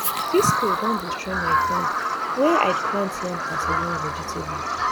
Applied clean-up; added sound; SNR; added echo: none; Bird vocalization, bird call, bird song; -3 dB; none.